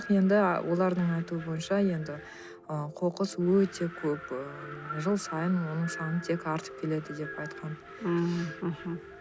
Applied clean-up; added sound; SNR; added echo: none; Wind; 16 dB; none.